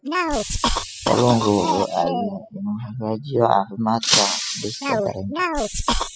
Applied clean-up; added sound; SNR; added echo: classical method spectral subtraction.